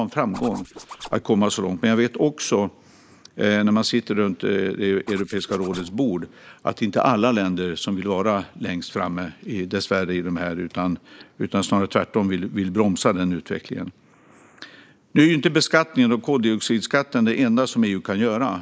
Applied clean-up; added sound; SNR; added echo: neural mask model Resemble Enhance denoiser.